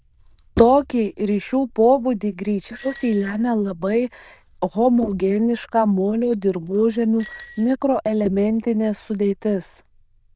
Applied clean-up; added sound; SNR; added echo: neural diffusion model UNIVERSE++.